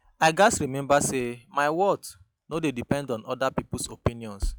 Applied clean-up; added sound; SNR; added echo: classical method log-MMSE.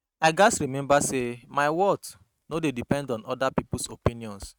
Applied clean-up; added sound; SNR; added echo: neural mask model RNNoise.